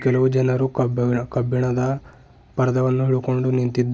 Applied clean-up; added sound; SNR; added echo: none; none; none; none.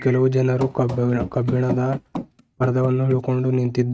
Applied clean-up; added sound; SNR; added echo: neural mask model RNNoise.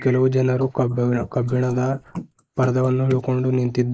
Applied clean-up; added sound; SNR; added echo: neural mask model Resemble Enhance denoiser.